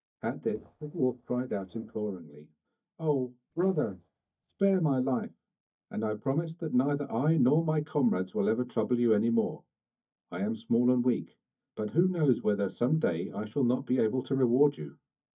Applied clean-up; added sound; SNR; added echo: neural mask model DeepFilterNet 3.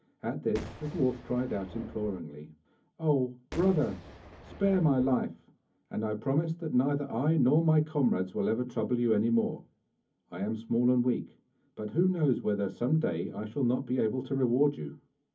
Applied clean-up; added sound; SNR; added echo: none; Boom; 15 dB; reverberation time 0.3 s.